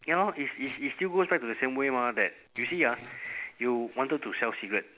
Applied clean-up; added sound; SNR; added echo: none; none; none; none.